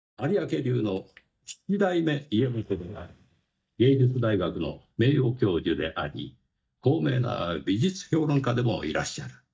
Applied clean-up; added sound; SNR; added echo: neural mask model DeepFilterNet 3.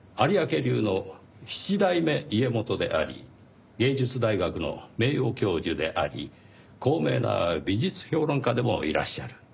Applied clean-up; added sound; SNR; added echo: none; none; none; none.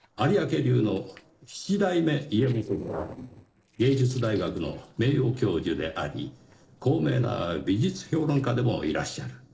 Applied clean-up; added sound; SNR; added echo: neural separator model SepFormer DNS4.